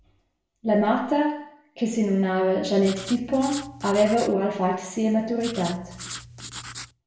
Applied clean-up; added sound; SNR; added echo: none; Writing; 14 dB; reverberation time 0.7 s.